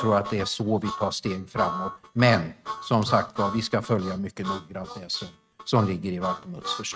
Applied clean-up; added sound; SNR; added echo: neural mask model RNNoise.